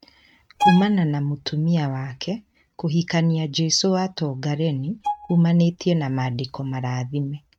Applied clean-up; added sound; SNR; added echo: neural mask model RNNoise.